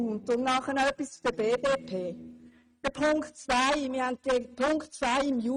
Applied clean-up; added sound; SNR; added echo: neural mask model RNNoise.